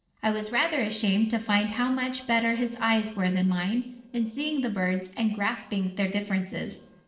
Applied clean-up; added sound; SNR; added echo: neural separator model SepFormer DNS4.